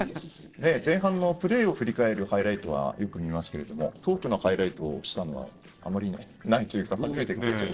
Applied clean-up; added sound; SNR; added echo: neural separator model SepFormer DNS4.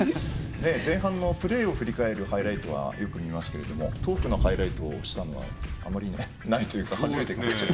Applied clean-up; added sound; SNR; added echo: none; Thunder; 6 dB; none.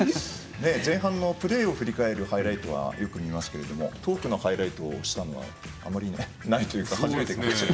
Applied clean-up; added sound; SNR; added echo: none; none; none; none.